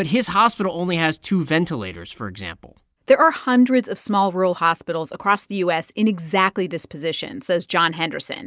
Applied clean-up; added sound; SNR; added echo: none; none; none; none.